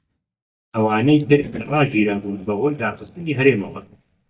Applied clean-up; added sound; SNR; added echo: neural mask model DeepFilterNet 3.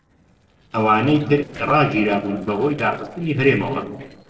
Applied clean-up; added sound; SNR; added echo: neural separator model SepFormer DNS4.